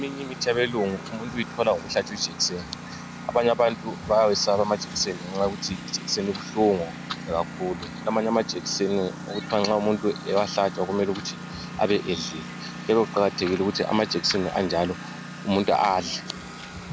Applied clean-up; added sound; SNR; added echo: none; Engine; 11 dB; none.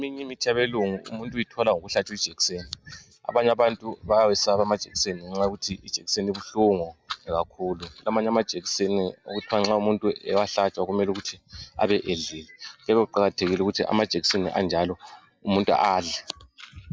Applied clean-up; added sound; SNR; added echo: none; none; none; none.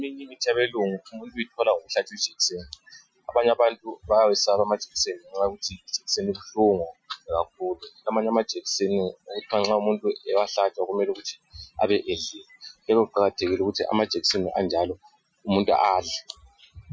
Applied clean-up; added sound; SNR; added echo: classical method Wiener filter.